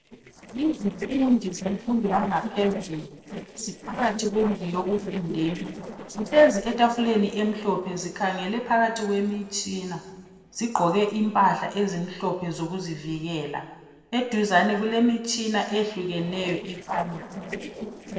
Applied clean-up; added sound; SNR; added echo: neural separator model SepFormer DNS4.